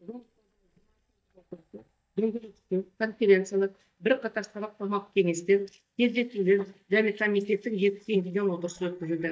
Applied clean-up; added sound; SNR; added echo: neural mask model DeepFilterNet 3.